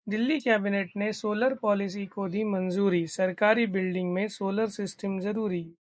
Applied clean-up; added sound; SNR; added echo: neural mask model Resemble Enhance denoiser.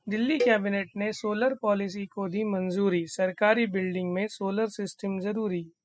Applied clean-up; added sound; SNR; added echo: classical method spectral subtraction.